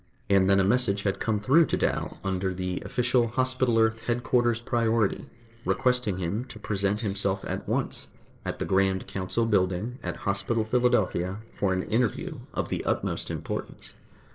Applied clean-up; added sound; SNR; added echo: neural separator model SepFormer DNS4.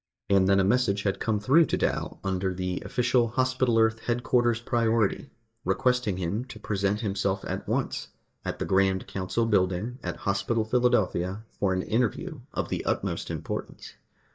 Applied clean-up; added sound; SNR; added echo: neural mask model DeepFilterNet 3.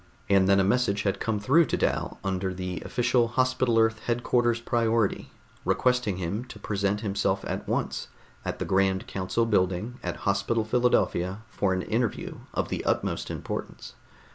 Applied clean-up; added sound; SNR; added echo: none; none; none; none.